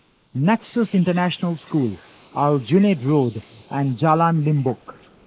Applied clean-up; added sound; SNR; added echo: neural mask model Resemble Enhance denoiser.